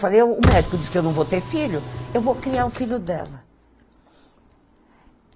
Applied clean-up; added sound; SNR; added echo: none; Car; 2 dB; none.